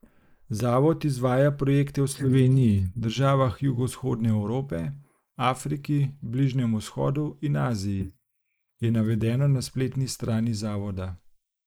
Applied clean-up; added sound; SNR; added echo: neural mask model Resemble Enhance denoiser.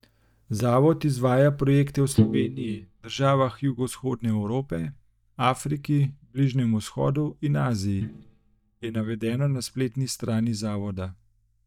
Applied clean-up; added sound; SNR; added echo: neural mask model DeepFilterNet 3.